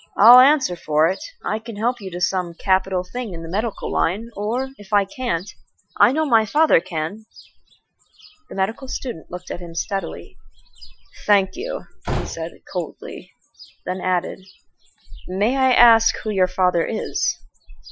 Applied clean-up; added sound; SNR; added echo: classical method Wiener filter.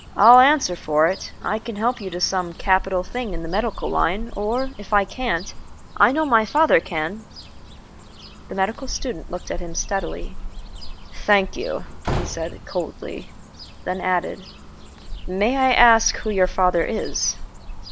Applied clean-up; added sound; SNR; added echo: none; Slam / Wood + Cricket / Bird; 9 dB; none.